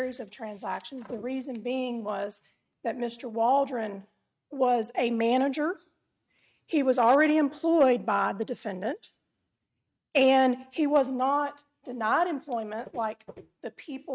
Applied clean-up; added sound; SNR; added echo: neural mask model RNNoise.